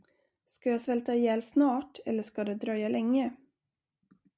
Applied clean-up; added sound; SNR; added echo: none; none; none; none.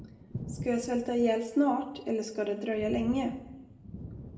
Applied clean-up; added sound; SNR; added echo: none; Thunder; 13 dB; reverberation time 0.7 s.